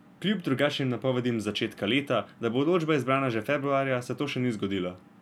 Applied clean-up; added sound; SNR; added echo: none; none; none; none.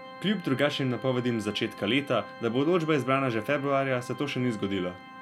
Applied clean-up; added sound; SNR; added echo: none; Organ; 17 dB; none.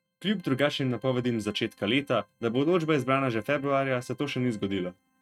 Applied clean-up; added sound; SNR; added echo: neural mask model RNNoise.